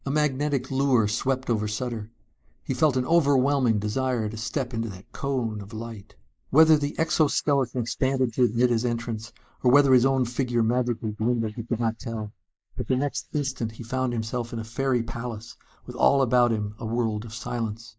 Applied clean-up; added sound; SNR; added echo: neural mask model Resemble Enhance denoiser.